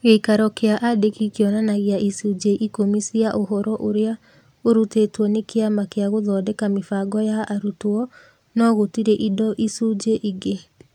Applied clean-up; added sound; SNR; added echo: none; none; none; none.